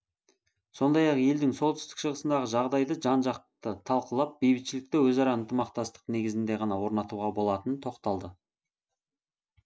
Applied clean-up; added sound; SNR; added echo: none; none; none; none.